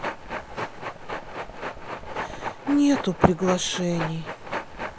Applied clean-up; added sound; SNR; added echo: none; Train; 6 dB; none.